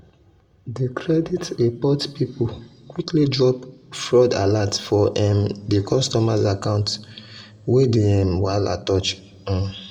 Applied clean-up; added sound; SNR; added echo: none; none; none; reverberation time 0.8 s.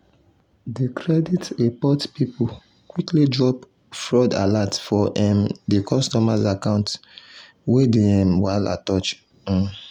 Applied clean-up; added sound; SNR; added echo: none; none; none; none.